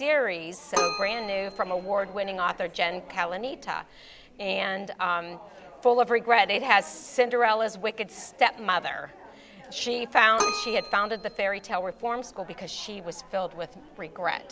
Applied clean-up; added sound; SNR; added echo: none; Keyboard (musical); 9 dB; none.